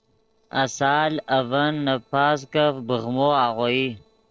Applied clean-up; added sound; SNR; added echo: neural separator model SepFormer DNS4.